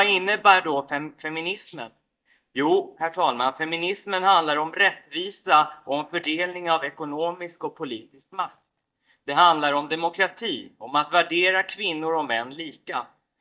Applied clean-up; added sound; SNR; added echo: neural mask model DeepFilterNet 3.